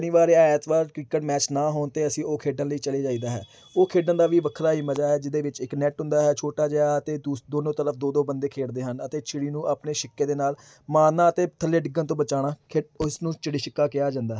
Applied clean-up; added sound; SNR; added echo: none; none; none; none.